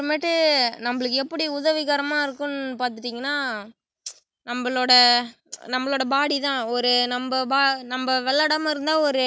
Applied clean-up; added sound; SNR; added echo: none; none; none; none.